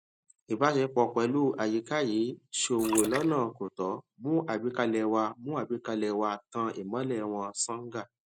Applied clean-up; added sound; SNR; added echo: neural mask model Resemble Enhance denoiser.